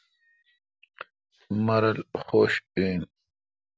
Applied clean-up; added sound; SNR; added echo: none; none; none; none.